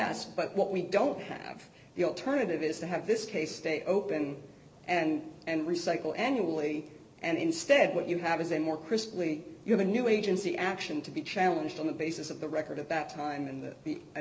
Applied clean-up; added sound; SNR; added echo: none; none; none; none.